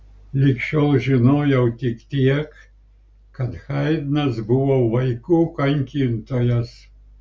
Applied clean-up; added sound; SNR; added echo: none; none; none; none.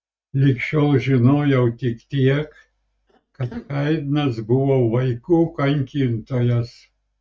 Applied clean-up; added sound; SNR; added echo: neural mask model RNNoise.